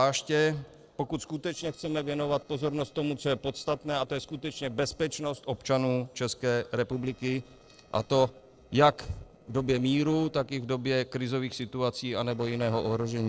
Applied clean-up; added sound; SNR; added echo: neural separator model SepFormer DNS4.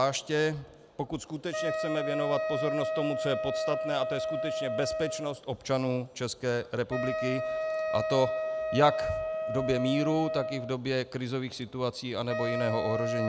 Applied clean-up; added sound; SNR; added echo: none; Wind instrument, woodwind instrument; 2 dB; none.